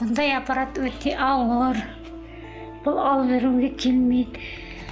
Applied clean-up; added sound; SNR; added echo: none; none; none; none.